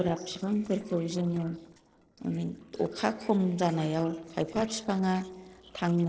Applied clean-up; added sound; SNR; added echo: neural separator model SepFormer DNS4.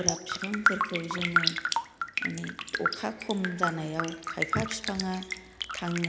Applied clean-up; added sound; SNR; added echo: none; Raindrop; -2 dB; none.